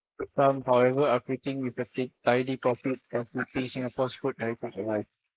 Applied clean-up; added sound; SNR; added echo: neural mask model Resemble Enhance denoiser.